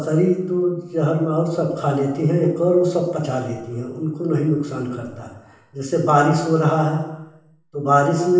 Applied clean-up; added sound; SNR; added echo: none; none; none; reverberation time 0.9 s.